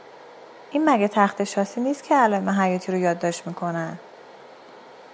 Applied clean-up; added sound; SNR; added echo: none; none; none; none.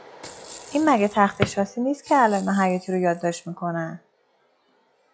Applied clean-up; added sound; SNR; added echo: classical method log-MMSE.